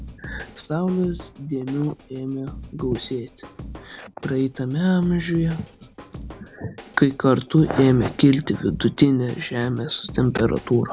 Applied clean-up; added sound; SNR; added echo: none; Drum kit; 17 dB; none.